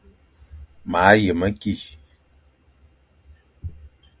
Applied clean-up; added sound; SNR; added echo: none; none; none; none.